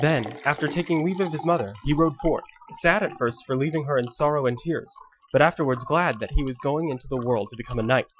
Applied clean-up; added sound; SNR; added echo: classical method Wiener filter.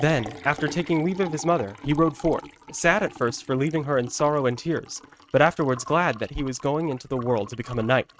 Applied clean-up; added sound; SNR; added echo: neural mask model RNNoise.